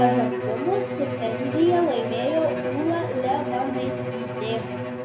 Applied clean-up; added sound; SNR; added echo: none; Bowed string instrument; 2 dB; reverberation time 0.7 s.